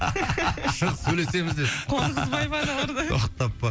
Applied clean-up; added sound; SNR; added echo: none; none; none; none.